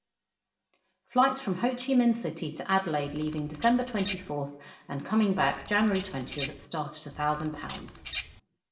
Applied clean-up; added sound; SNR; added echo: none; Bird vocalization, bird call, bird song; 12 dB; reverberation time 0.6 s.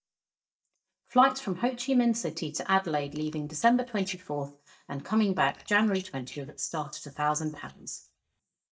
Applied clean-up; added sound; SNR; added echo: neural mask model DeepFilterNet 3.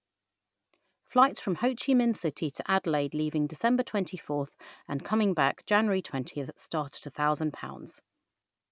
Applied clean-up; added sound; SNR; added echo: none; none; none; none.